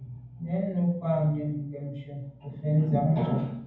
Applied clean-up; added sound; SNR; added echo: none; none; none; reverberation time 0.9 s.